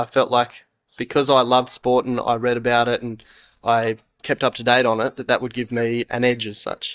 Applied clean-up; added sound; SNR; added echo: neural mask model DeepFilterNet 3.